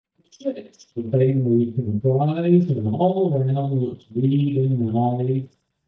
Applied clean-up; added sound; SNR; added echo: neural mask model DeepFilterNet 3.